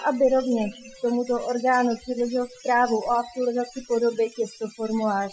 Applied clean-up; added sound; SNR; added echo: classical method Wiener filter.